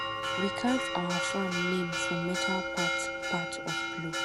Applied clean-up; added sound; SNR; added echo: none; Church bell; -1 dB; none.